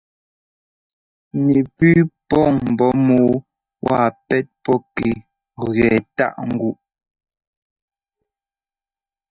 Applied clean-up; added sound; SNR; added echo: neural mask model DeepFilterNet 3.